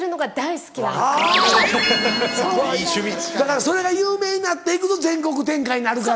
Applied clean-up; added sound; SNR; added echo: none; none; none; none.